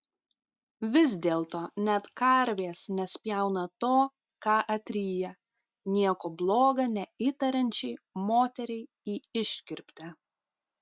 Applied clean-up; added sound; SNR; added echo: none; none; none; none.